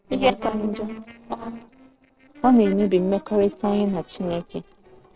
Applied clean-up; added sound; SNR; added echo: neural separator model SepFormer DNS4.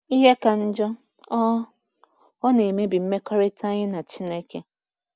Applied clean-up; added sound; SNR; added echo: none; none; none; none.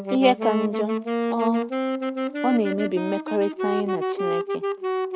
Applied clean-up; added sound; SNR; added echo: none; Wind instrument, woodwind instrument; 1 dB; none.